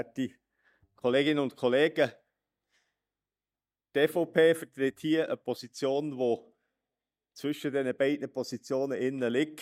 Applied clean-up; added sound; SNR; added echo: neural mask model DeepFilterNet 3.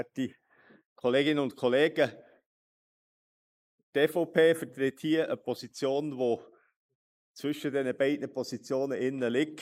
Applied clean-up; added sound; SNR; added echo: neural mask model Resemble Enhance denoiser.